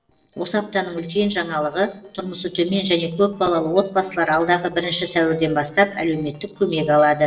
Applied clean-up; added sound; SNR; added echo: neural separator model SepFormer DNS4.